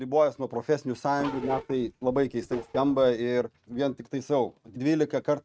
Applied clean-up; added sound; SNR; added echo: neural mask model RNNoise.